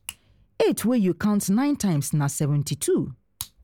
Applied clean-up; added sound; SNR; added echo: none; none; none; none.